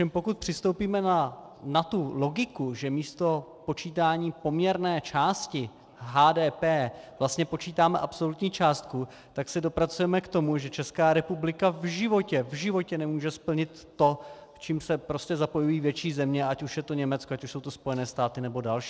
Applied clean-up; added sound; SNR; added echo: none; none; none; none.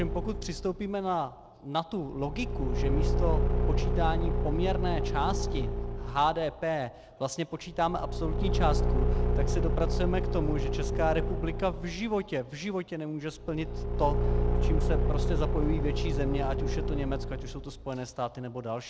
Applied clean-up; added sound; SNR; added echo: none; Engine / Car; -4 dB; none.